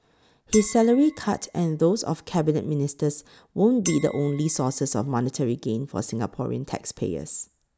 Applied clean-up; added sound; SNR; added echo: none; Chink, clink; 17 dB; none.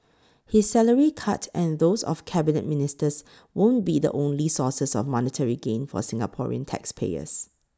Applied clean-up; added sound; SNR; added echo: none; none; none; none.